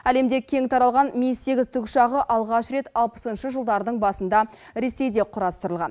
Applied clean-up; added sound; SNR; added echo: none; none; none; none.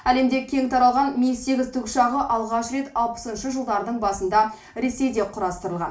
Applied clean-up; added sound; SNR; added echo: none; none; none; reverberation time 0.4 s.